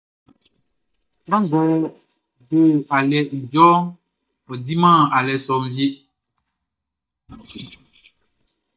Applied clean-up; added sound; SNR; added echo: neural mask model DeepFilterNet 3.